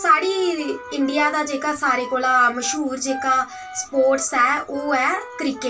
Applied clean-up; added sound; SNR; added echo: none; Wind instrument, woodwind instrument; 13 dB; reverberation time 0.2 s.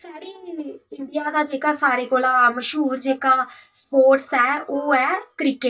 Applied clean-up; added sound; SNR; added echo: neural mask model DeepFilterNet 3.